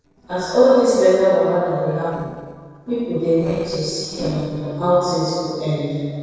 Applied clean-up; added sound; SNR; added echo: neural separator model SepFormer DNS4.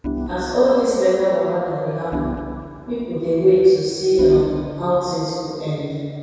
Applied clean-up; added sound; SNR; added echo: none; Organ; 13 dB; reverberation time 2.2 s.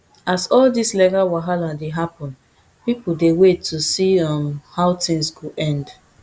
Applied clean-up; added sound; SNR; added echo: none; none; none; none.